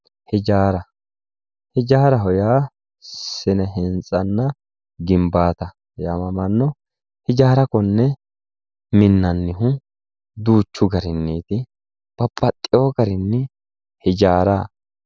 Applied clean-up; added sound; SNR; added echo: none; none; none; none.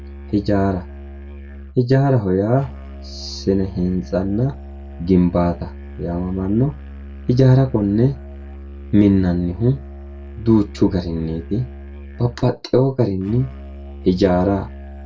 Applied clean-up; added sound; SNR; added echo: none; Musical instrument; 15 dB; reverberation time 0.2 s.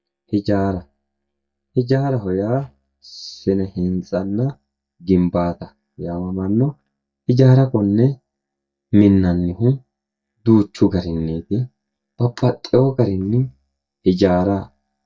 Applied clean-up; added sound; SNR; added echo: neural mask model DeepFilterNet 3.